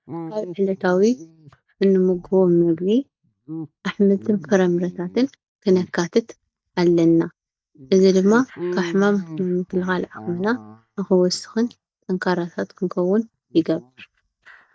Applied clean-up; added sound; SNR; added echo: neural mask model DeepFilterNet 3.